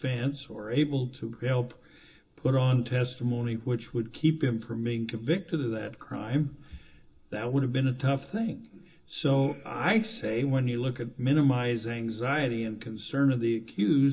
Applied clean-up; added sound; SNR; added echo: none; none; none; reverberation time 0.2 s.